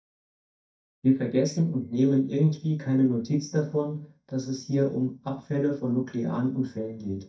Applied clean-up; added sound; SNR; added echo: neural mask model DeepFilterNet 3.